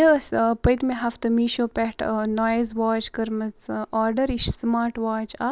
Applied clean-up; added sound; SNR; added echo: none; none; none; none.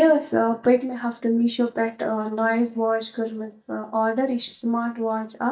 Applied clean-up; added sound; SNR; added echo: neural mask model DeepFilterNet 3.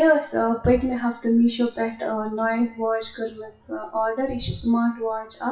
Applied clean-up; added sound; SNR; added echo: classical method WPE with log-MMSE.